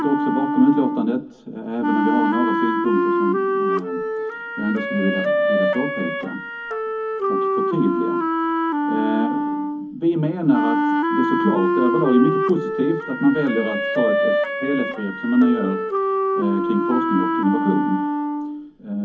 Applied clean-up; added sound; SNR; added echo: none; Wind instrument, woodwind instrument; -1 dB; reverberation time 0.3 s.